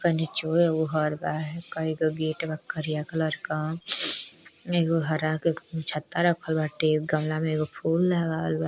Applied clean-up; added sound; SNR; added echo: none; none; none; none.